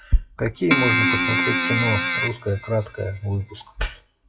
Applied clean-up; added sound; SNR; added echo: classical method WPE with log-MMSE.